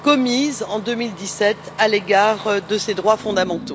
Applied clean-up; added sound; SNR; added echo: none; Engine starting; 17 dB; none.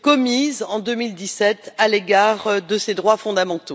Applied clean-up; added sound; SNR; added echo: none; none; none; none.